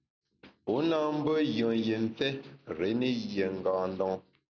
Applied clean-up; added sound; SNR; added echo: none; none; none; none.